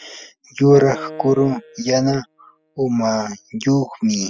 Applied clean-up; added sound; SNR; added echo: classical method spectral subtraction.